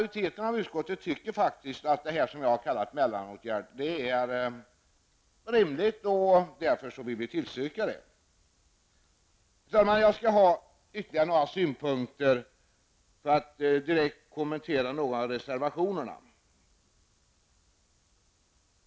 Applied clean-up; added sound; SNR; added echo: none; none; none; none.